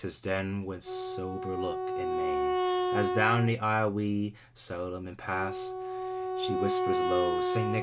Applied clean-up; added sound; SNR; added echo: none; Wind instrument, woodwind instrument; 0 dB; none.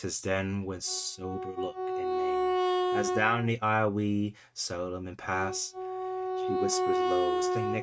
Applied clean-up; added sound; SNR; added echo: neural mask model RNNoise.